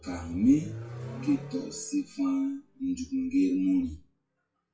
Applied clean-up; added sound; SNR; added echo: classical method WPE with log-MMSE.